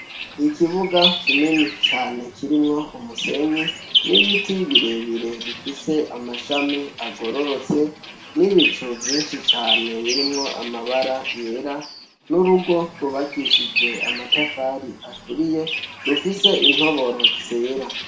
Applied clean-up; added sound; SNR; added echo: none; Bird vocalization, bird call, bird song; 1 dB; reverberation time 0.4 s.